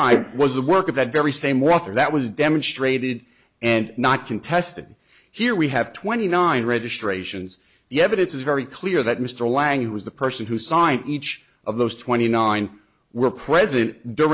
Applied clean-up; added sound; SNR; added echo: neural mask model Resemble Enhance denoiser.